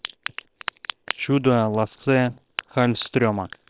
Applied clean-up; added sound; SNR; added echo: neural separator model SepFormer WHAM!.